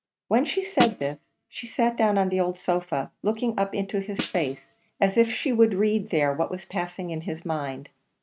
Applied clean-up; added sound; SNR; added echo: neural mask model RNNoise.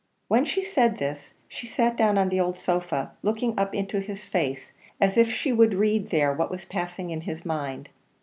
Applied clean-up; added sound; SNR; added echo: none; none; none; none.